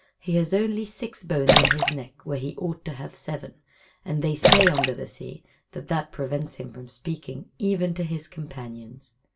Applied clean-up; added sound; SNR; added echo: none; Splash, splatter; -4 dB; reverberation time 0.2 s.